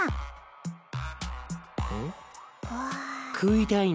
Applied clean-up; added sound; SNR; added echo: none; none; none; none.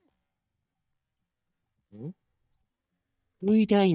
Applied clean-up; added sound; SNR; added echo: neural mask model DeepFilterNet 3.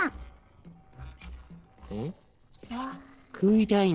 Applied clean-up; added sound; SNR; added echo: neural separator model SepFormer DNS4.